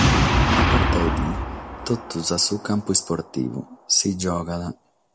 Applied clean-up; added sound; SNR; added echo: none; Boom; -2 dB; none.